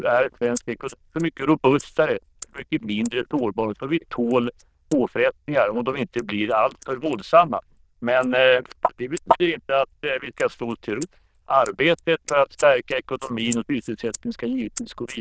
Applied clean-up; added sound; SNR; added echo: neural diffusion model UNIVERSE++.